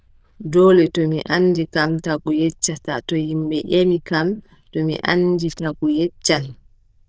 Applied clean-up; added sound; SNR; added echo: neural diffusion model UNIVERSE++.